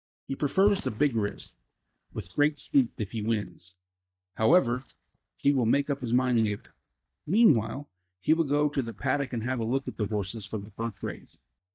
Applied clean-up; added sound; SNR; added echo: neural mask model DeepFilterNet 3.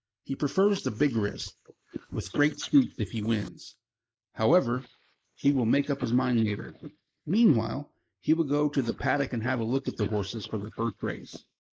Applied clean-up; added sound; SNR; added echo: neural mask model Resemble Enhance denoiser.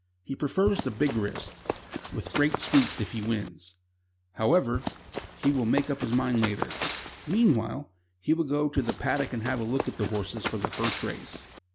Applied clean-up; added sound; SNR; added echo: none; Run; 5 dB; none.